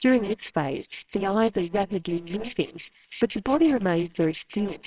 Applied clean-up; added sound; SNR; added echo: neural separator model SepFormer WHAMR!.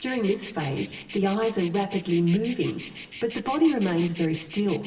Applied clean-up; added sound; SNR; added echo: none; Insect; 17 dB; reverberation time 1.0 s.